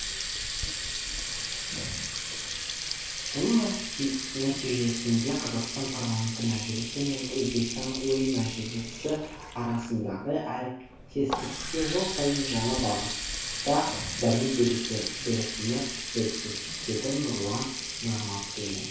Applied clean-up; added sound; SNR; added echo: none; Water tap, faucet; 4 dB; reverberation time 0.6 s.